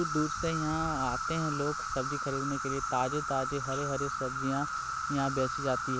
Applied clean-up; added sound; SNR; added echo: none; Insect; 1 dB; none.